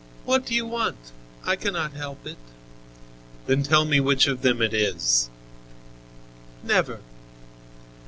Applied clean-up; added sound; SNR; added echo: none; none; none; none.